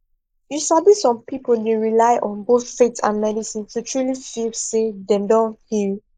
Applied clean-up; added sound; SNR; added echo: neural mask model Resemble Enhance denoiser.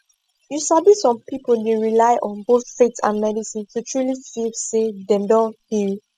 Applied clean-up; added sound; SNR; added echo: classical method spectral subtraction.